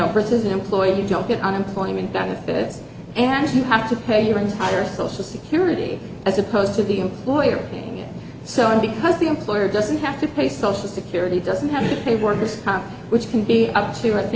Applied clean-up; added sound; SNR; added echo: none; none; none; none.